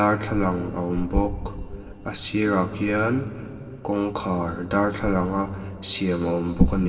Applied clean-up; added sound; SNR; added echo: none; none; none; reverberation time 2.5 s.